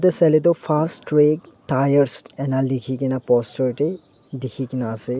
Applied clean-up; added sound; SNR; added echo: none; none; none; none.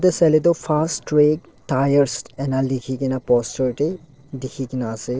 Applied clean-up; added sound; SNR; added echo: neural separator model SepFormer DNS4.